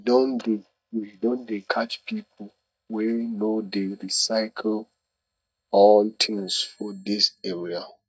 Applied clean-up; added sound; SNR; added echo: neural mask model DeepFilterNet 3.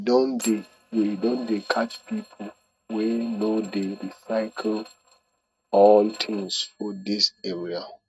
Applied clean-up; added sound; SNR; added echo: neural mask model RNNoise.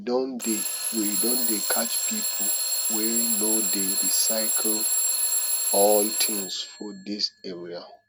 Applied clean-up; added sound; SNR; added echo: none; Alarm / Clock; -4 dB; none.